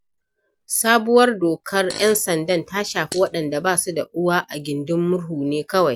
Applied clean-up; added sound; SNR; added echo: none; Fart; 17 dB; none.